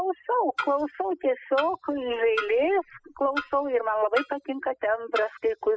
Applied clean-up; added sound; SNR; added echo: classical method spectral subtraction.